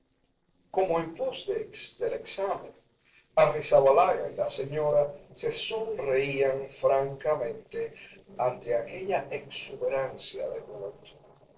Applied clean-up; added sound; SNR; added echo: neural separator model SepFormer DNS4.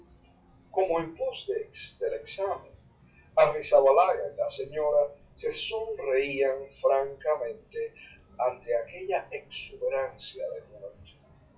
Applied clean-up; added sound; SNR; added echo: classical method WPE with log-MMSE.